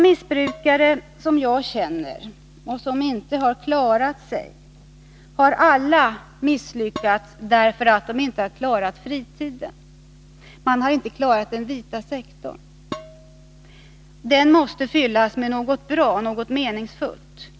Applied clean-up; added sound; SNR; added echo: none; Dishes, pots, and pans; 17 dB; none.